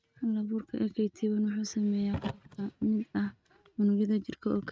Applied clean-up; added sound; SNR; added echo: neural mask model RNNoise.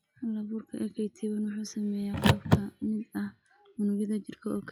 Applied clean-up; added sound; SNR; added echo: classical method log-MMSE.